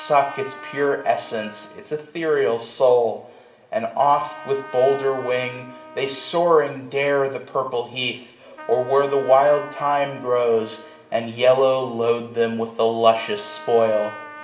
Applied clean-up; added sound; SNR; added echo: none; Trumpet; 19 dB; reverberation time 1.9 s.